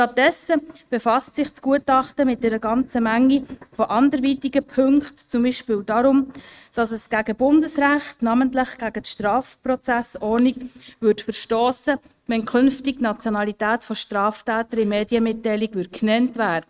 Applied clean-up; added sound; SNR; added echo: neural mask model RNNoise.